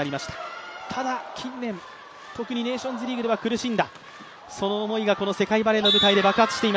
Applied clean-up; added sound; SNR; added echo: none; none; none; none.